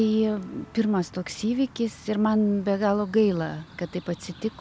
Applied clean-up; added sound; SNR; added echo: none; none; none; none.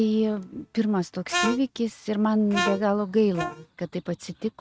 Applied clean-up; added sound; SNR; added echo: neural mask model RNNoise.